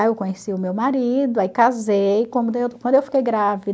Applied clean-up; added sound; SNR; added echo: none; none; none; none.